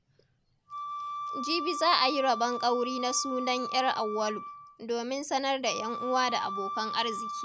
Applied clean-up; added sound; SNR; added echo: none; Wind instrument, woodwind instrument; 6 dB; none.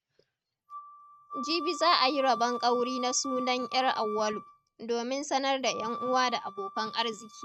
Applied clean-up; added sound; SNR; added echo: neural mask model RNNoise.